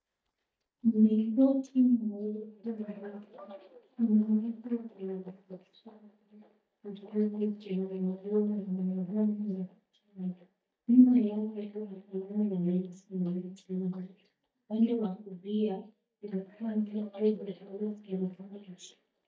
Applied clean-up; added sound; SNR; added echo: neural mask model DeepFilterNet 3.